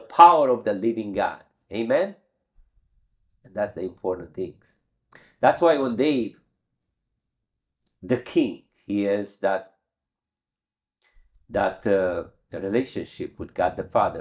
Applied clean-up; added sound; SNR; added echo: neural mask model DeepFilterNet 3.